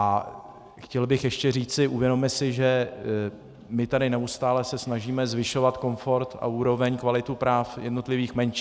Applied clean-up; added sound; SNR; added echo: none; none; none; none.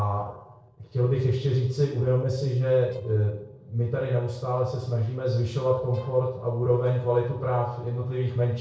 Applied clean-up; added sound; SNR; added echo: neural separator model SepFormer DNS4.